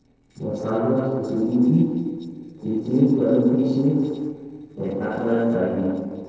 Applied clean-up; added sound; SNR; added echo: neural separator model SepFormer DNS4.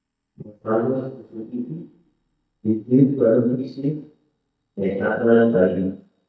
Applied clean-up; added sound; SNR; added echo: neural mask model DeepFilterNet 3.